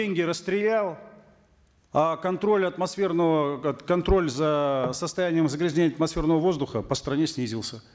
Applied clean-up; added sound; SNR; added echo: none; none; none; none.